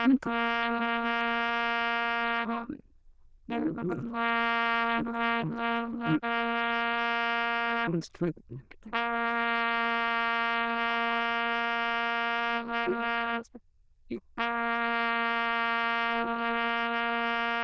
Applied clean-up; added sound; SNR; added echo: neural diffusion model UNIVERSE++.